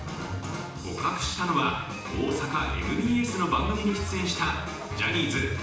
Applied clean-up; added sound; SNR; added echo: none; none; none; reverberation time 0.7 s.